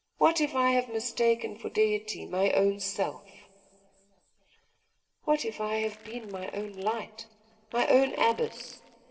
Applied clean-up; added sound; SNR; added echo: neural separator model SepFormer DNS4.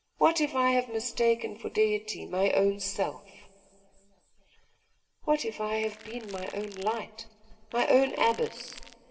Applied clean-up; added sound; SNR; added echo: none; Crackle; 20 dB; reverberation time 2.8 s.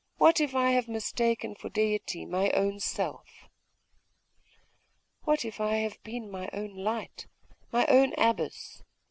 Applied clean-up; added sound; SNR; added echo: none; none; none; none.